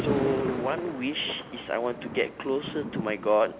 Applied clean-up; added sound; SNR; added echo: none; Thunder; 6 dB; none.